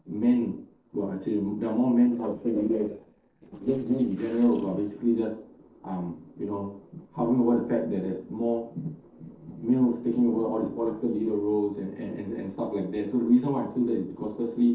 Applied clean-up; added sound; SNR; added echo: neural separator model SepFormer DNS4.